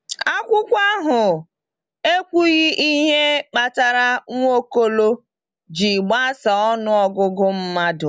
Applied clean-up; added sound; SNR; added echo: none; none; none; none.